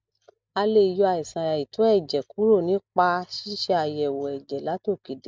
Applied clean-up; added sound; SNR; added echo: none; none; none; none.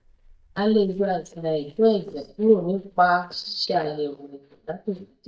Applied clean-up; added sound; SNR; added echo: neural mask model DeepFilterNet 3.